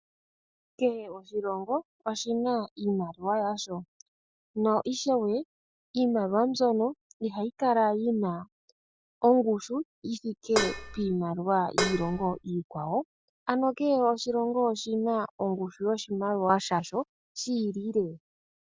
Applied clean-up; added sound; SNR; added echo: none; Dishes, pots, and pans; 2 dB; none.